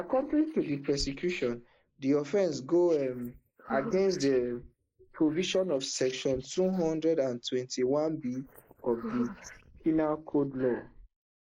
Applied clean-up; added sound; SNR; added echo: neural mask model Resemble Enhance denoiser.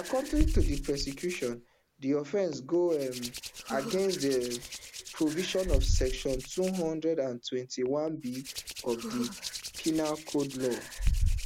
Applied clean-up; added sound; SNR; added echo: none; Hands; 2 dB; none.